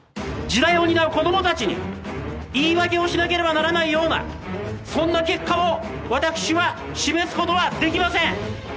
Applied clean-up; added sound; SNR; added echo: none; none; none; none.